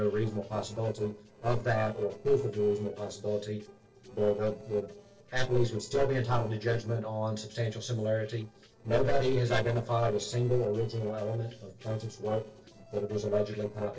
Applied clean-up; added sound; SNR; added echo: neural separator model SepFormer DNS4.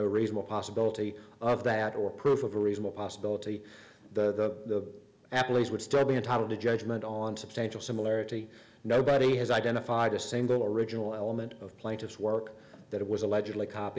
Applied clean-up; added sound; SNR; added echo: none; none; none; none.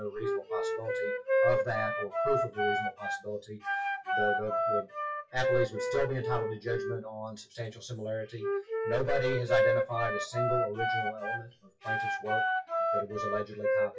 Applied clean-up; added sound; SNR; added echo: classical method WPE with log-MMSE.